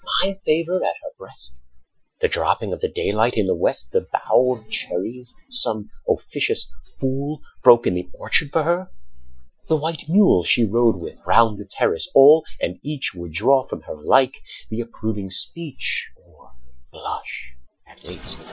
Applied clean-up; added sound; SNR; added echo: classical method Wiener filter.